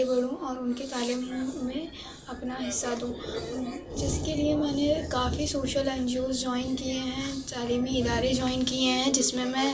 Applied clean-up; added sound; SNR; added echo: none; Thunder; 9 dB; reverberation time 0.2 s.